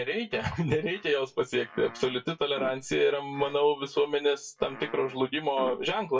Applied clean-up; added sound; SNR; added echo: classical method WPE with log-MMSE.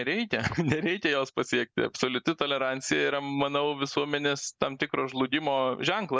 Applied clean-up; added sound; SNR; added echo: none; none; none; none.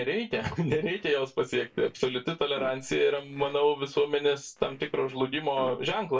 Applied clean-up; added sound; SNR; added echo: neural separator model SepFormer DNS4.